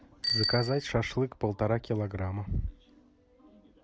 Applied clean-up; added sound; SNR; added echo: none; Bicycle bell; 6 dB; none.